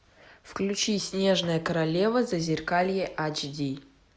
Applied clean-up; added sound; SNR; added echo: none; none; none; none.